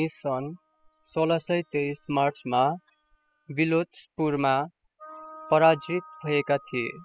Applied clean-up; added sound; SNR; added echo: classical method spectral subtraction.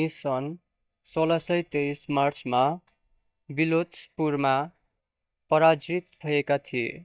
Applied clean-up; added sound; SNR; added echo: neural mask model DeepFilterNet 3.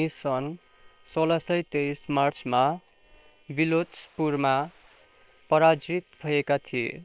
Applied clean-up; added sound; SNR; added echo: neural separator model SepFormer WHAM!.